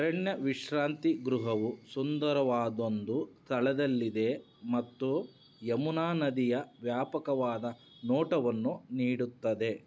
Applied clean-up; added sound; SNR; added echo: none; none; none; none.